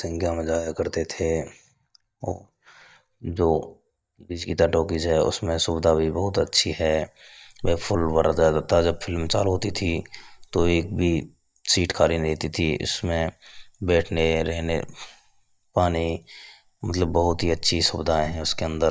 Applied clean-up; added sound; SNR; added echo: neural mask model DeepFilterNet 3.